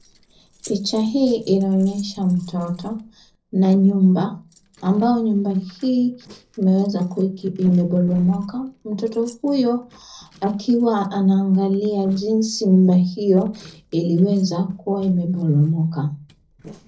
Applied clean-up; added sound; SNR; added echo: neural separator model SepFormer DNS4.